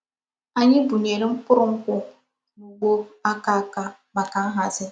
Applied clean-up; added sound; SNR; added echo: none; none; none; none.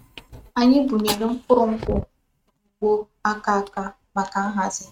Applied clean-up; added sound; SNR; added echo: neural mask model RNNoise.